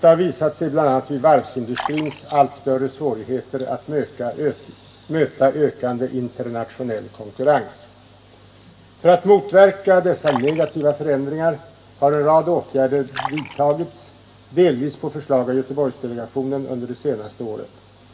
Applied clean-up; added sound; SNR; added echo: none; Fill (with liquid); 15 dB; reverberation time 0.7 s.